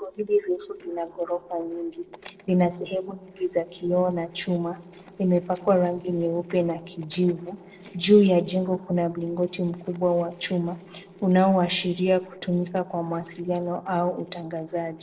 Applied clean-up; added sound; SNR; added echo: neural separator model SepFormer DNS4.